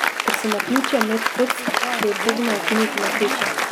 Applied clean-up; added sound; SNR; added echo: none; Applause; -1 dB; none.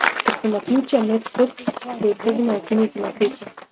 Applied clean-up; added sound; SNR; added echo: neural mask model RNNoise.